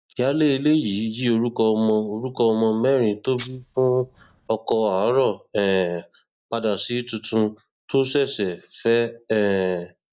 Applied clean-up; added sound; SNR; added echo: neural mask model DeepFilterNet 3.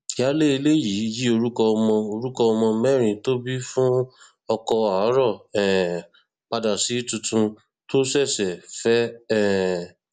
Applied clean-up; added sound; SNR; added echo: none; none; none; none.